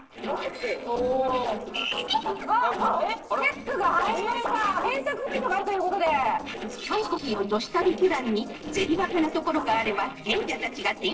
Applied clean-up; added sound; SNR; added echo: neural separator model SepFormer DNS4.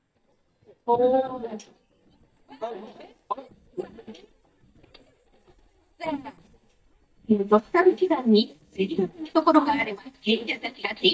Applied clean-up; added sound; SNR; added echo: neural mask model DeepFilterNet 3.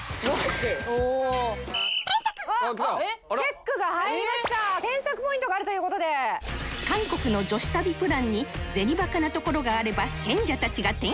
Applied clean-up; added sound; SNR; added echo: none; none; none; none.